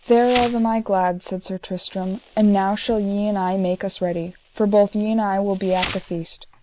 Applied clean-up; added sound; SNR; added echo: none; Insect; 15 dB; none.